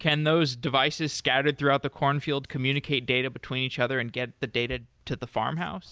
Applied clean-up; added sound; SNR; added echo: none; none; none; none.